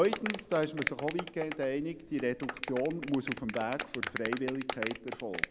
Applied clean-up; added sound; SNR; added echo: none; Clapping; 1 dB; none.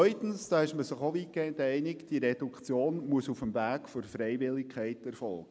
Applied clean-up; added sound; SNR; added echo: none; none; none; none.